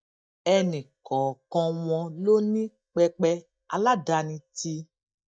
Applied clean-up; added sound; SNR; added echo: neural mask model DeepFilterNet 3.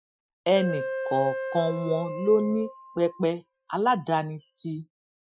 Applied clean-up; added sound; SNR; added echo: classical method Wiener filter.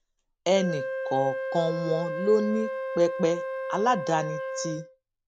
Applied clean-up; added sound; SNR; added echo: none; Wind instrument, woodwind instrument; 5 dB; none.